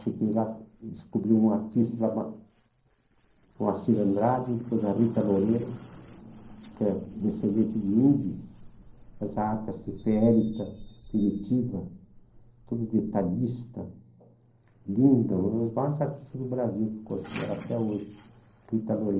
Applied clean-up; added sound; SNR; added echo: neural separator model SepFormer DNS4.